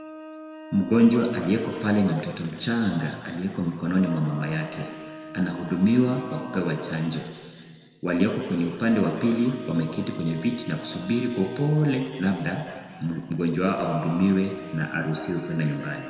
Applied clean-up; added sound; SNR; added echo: none; Wind instrument, woodwind instrument; 16 dB; reverberation time 2.3 s.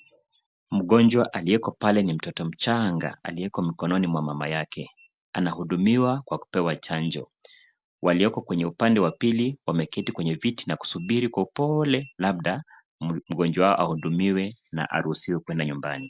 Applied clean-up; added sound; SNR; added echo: none; none; none; none.